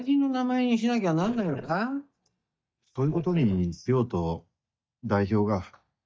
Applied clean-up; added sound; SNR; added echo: neural mask model DeepFilterNet 3.